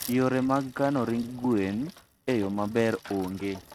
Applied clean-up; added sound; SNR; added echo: neural mask model RNNoise.